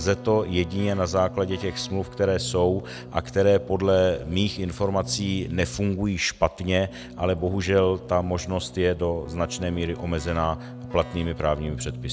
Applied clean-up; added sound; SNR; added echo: none; Keyboard (musical); 14 dB; none.